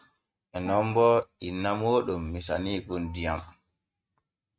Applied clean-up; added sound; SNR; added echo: neural mask model RNNoise.